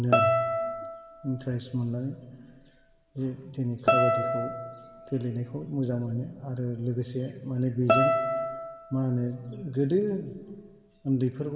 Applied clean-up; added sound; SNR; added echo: none; Guitar; 0 dB; reverberation time 1.6 s.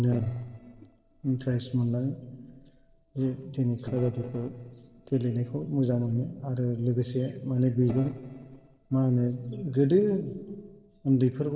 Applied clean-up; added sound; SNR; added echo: neural separator model SepFormer DNS4.